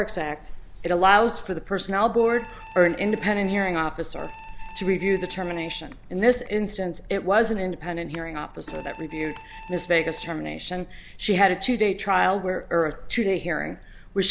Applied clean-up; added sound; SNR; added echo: none; Alarm; 17 dB; none.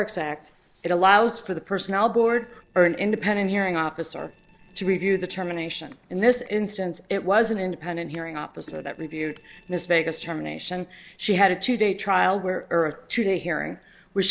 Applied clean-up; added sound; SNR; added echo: neural separator model SepFormer DNS4.